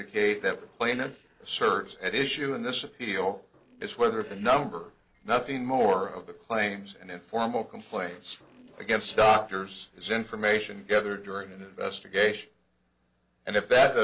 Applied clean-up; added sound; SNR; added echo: neural separator model SepFormer DNS4.